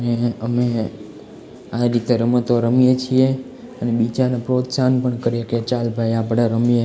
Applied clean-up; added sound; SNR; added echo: none; none; none; none.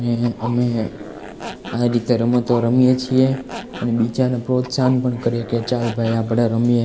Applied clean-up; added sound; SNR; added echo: none; Zipper (clothing); 16 dB; none.